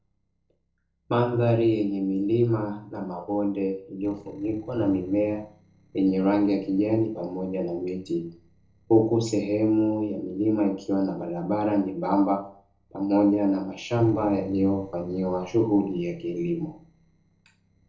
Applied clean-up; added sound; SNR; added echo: neural separator model SepFormer DNS4.